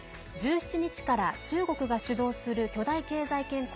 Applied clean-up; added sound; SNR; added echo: none; none; none; none.